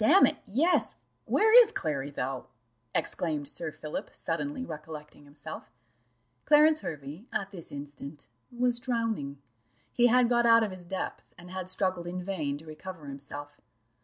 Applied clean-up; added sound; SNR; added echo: none; none; none; none.